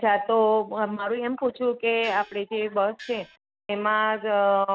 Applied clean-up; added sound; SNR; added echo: none; Gong; 20 dB; none.